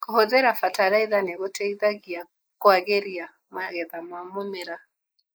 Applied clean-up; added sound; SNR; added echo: neural mask model Resemble Enhance denoiser.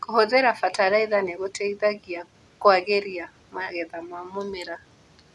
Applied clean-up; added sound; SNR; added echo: none; none; none; none.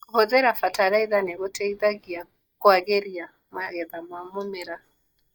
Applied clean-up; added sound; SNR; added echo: neural mask model DeepFilterNet 3.